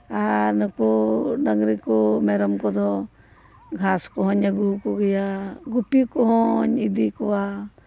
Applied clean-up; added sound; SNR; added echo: none; none; none; none.